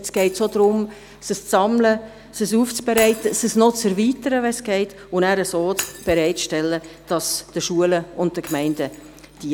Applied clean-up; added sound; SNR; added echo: none; Shatter; 19 dB; none.